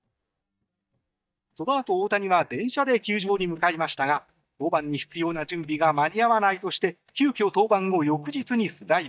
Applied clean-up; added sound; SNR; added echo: neural mask model DeepFilterNet 3.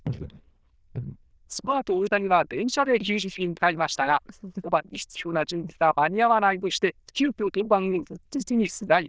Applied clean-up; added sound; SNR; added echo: neural diffusion model UNIVERSE++.